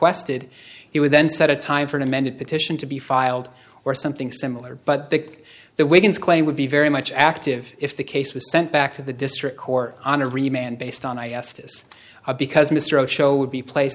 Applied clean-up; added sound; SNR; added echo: none; none; none; none.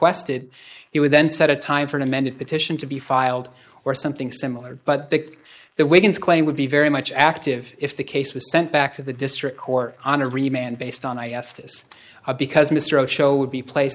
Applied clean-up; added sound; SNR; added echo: neural mask model Resemble Enhance denoiser.